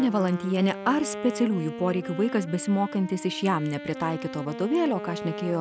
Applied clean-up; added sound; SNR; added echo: none; Wind instrument, woodwind instrument; 11 dB; none.